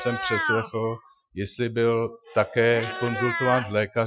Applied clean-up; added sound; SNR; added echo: classical method Wiener filter.